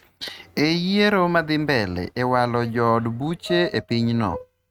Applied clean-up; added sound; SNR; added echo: neural mask model RNNoise.